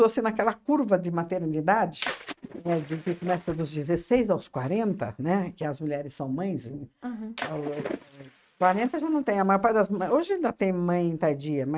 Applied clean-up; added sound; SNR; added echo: neural mask model RNNoise.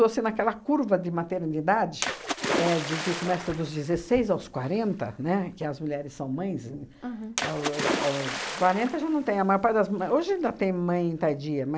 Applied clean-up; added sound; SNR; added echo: none; Splash, splatter; 9 dB; none.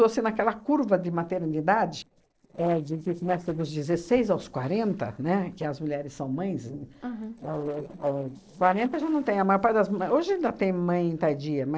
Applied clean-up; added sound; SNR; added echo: neural separator model SepFormer DNS4.